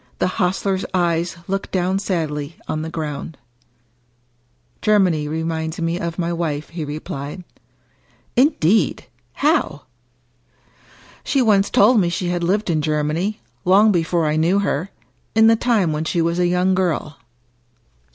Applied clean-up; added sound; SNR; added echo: none; none; none; none.